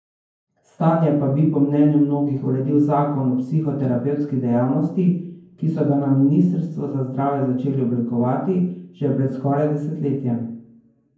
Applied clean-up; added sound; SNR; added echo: none; none; none; reverberation time 0.9 s.